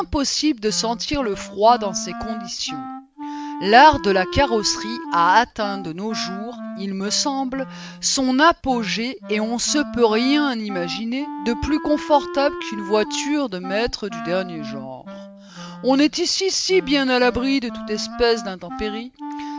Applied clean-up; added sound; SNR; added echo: none; Wind instrument, woodwind instrument; 12 dB; none.